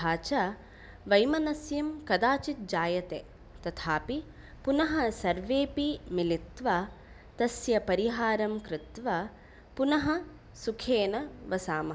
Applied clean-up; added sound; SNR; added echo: none; none; none; none.